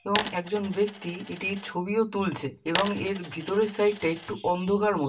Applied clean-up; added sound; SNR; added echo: none; Coin (dropping); 7 dB; reverberation time 0.2 s.